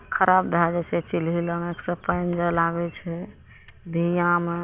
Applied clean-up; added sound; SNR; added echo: none; none; none; none.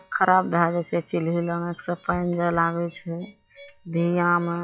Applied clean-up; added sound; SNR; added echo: classical method log-MMSE.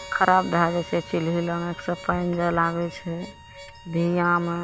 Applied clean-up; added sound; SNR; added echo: none; Bowed string instrument + Harmonica; 18 dB; none.